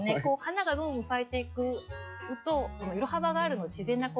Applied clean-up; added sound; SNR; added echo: classical method log-MMSE.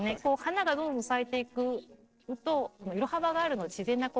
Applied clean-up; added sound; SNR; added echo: neural separator model SepFormer DNS4.